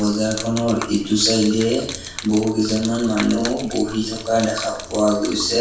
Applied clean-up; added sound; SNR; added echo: none; Gurgling / Liquid; 13 dB; reverberation time 0.7 s.